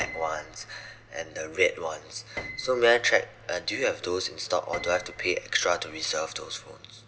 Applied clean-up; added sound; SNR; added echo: none; Piano; 16 dB; none.